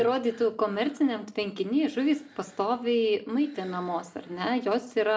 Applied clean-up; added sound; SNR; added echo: none; none; none; reverberation time 0.4 s.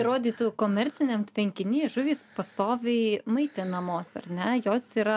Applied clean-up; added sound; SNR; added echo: none; none; none; none.